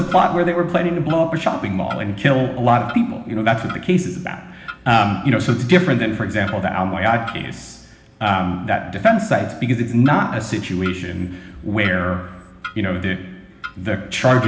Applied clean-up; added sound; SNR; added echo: none; Clock; 19 dB; reverberation time 1.1 s.